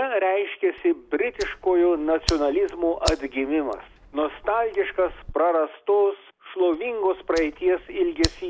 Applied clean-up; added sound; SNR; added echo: none; Fire; 13 dB; none.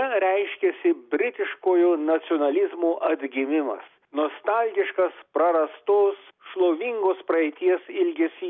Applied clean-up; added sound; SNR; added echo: none; none; none; none.